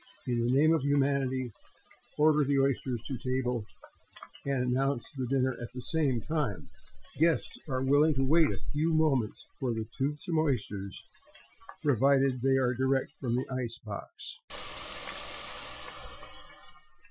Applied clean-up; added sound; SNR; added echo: classical method Wiener filter.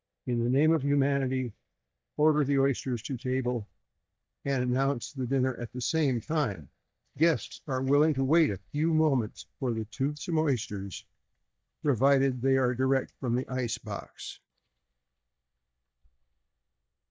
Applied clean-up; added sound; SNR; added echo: neural mask model DeepFilterNet 3.